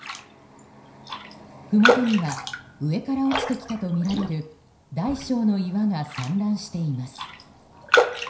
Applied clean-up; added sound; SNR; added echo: none; Raindrop; 2 dB; reverberation time 0.5 s.